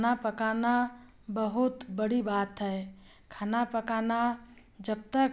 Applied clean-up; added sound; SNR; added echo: none; none; none; none.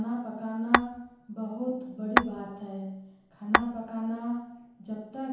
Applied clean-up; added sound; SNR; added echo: none; Tap / Glass; -3 dB; reverberation time 0.9 s.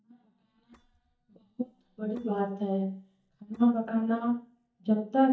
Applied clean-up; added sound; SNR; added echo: neural mask model DeepFilterNet 3.